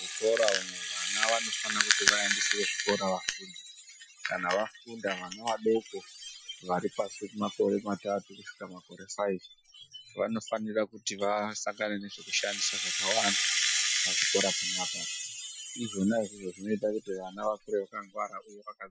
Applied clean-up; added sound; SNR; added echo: classical method Wiener filter.